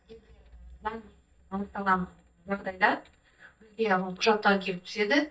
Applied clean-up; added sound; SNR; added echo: neural mask model DeepFilterNet 3.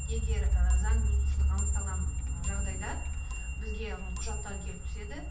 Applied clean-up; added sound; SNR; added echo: none; Clock; 15 dB; reverberation time 0.4 s.